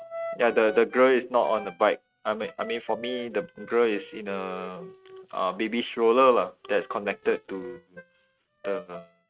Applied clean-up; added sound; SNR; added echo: neural mask model RNNoise.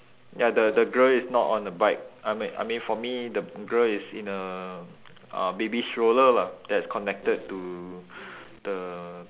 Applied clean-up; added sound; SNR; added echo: none; none; none; none.